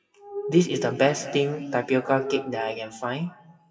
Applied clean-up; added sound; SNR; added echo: classical method WPE with log-MMSE.